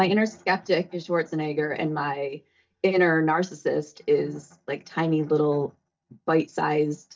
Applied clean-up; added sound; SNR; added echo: neural mask model DeepFilterNet 3.